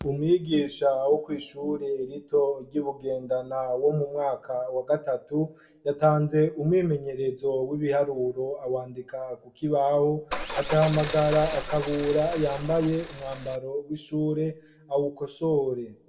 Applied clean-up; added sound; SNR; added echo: none; Car; 8 dB; reverberation time 0.5 s.